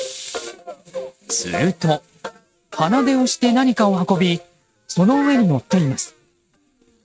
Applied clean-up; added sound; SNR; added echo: neural mask model RNNoise.